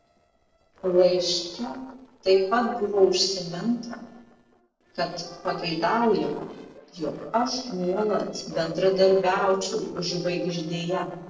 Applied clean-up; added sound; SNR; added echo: neural separator model SepFormer DNS4.